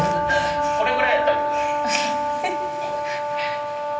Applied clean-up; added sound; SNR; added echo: none; Brass instrument; -3 dB; reverberation time 1.9 s.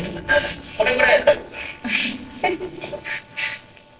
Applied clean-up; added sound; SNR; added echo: neural separator model SepFormer DNS4.